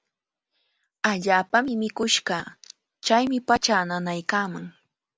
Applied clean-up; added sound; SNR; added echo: none; none; none; none.